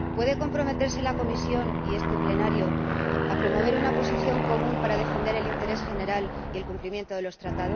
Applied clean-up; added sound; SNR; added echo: none; Aircraft; -3 dB; none.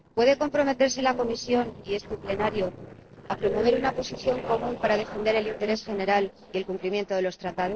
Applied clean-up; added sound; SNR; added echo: neural separator model SepFormer DNS4.